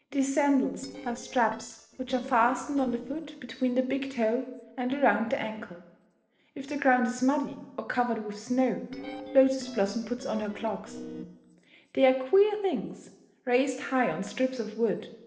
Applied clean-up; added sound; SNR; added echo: neural separator model SepFormer DNS4.